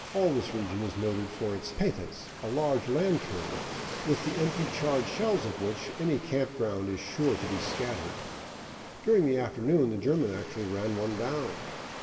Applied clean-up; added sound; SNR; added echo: none; Waves, surf; 9 dB; reverberation time 1.6 s.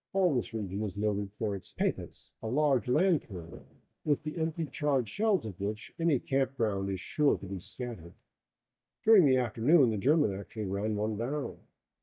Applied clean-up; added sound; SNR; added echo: neural mask model DeepFilterNet 3.